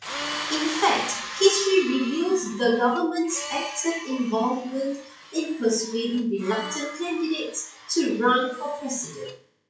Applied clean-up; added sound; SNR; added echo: classical method WPE with log-MMSE.